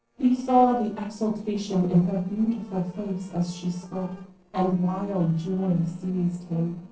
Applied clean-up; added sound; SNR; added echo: neural separator model SepFormer DNS4.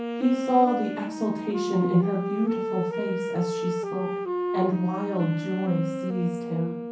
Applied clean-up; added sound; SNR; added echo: none; Wind instrument, woodwind instrument; 4 dB; reverberation time 0.6 s.